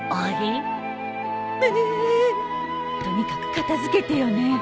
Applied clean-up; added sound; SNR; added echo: none; none; none; none.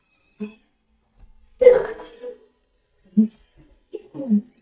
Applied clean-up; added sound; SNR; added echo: neural mask model DeepFilterNet 3.